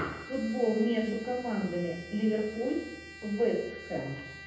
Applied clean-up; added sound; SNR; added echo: none; Trumpet; 15 dB; reverberation time 0.8 s.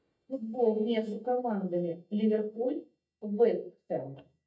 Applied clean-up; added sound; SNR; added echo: neural mask model DeepFilterNet 3.